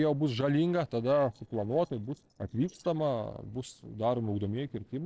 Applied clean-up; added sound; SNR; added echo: neural separator model SepFormer DNS4.